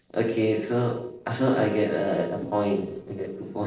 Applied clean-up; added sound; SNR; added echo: neural separator model SepFormer DNS4.